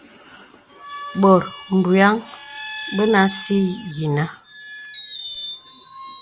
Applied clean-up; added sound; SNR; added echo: none; Screech; 11 dB; none.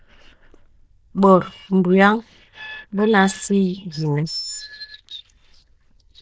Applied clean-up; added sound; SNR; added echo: neural diffusion model UNIVERSE++.